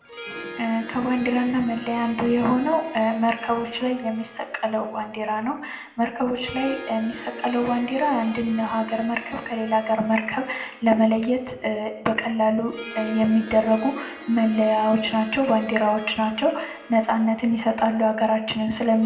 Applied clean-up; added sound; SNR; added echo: none; Harp; 17 dB; reverberation time 0.7 s.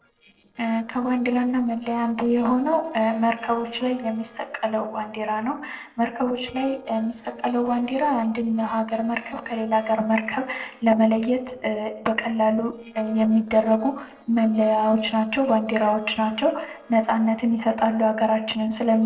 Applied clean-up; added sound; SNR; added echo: neural separator model SepFormer DNS4.